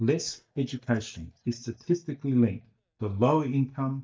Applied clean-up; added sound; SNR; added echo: neural mask model DeepFilterNet 3.